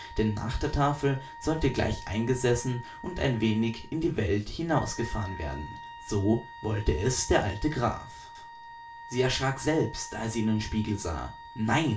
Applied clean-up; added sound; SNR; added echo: none; Wind instrument, woodwind instrument; 16 dB; reverberation time 0.3 s.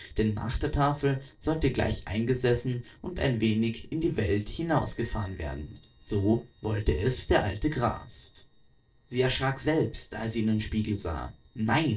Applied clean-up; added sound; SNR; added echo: neural separator model SepFormer DNS4.